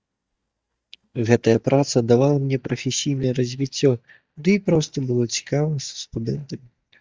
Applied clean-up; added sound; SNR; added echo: neural mask model DeepFilterNet 3.